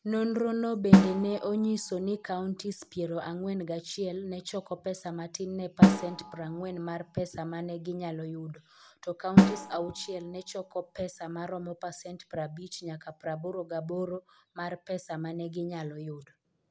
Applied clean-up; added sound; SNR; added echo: none; Drum; -4 dB; none.